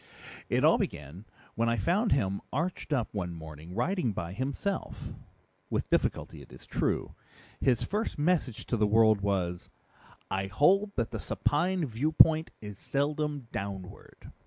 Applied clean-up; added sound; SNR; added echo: none; none; none; none.